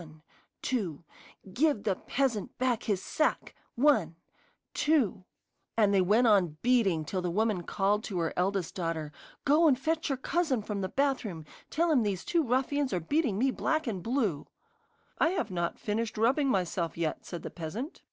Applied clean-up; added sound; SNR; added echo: none; none; none; none.